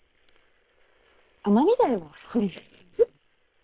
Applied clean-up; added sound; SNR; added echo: neural separator model SepFormer WHAM!.